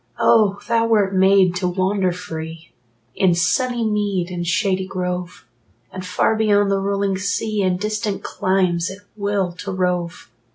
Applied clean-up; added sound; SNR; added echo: none; none; none; none.